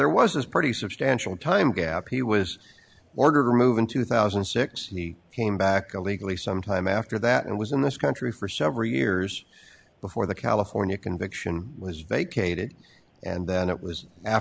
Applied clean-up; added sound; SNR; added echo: none; none; none; none.